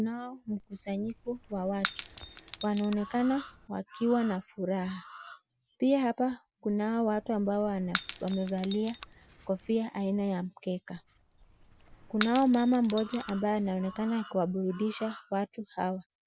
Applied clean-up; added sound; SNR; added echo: none; Shatter / Crushing; 10 dB; none.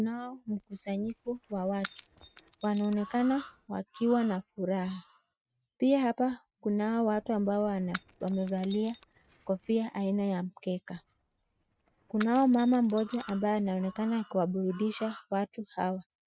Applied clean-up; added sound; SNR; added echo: neural mask model RNNoise.